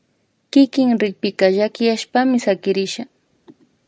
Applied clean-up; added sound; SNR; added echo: none; none; none; none.